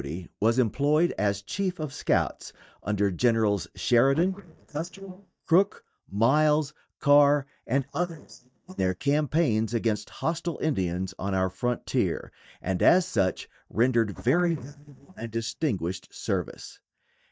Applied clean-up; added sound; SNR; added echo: neural mask model DeepFilterNet 3.